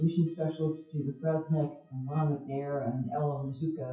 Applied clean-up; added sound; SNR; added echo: classical method WPE with log-MMSE.